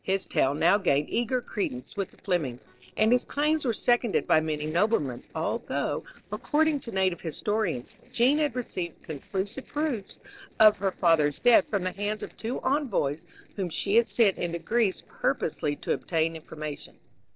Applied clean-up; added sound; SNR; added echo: neural separator model SepFormer DNS4.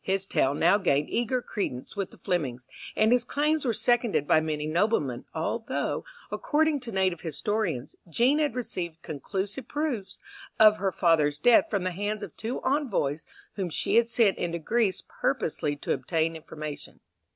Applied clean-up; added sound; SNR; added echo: none; none; none; none.